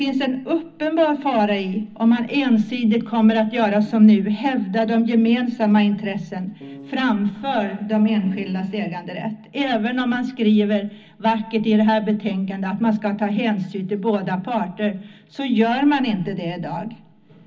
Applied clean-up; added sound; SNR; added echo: none; Piano; 17 dB; reverberation time 0.4 s.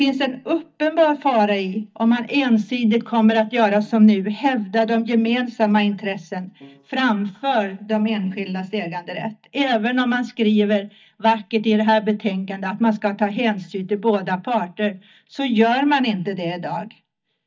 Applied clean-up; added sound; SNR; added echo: neural mask model DeepFilterNet 3.